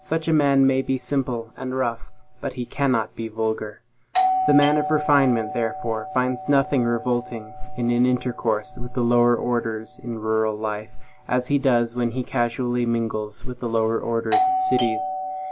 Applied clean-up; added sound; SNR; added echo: none; Doorbell; 7 dB; none.